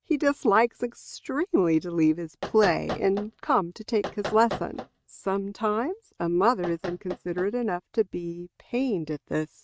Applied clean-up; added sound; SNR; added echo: neural mask model RNNoise.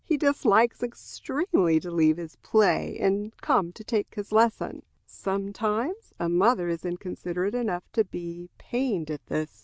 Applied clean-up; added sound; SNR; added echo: none; none; none; none.